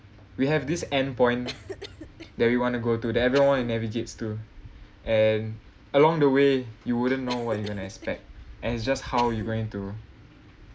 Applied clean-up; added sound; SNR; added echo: none; Cough; 18 dB; none.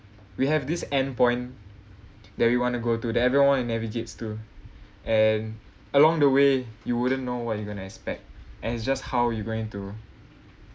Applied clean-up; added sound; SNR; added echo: none; none; none; none.